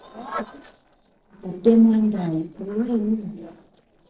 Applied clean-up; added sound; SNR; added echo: neural separator model SepFormer DNS4.